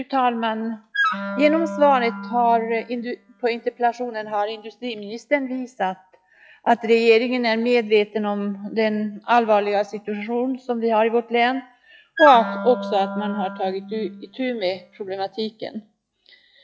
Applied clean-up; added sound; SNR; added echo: classical method log-MMSE.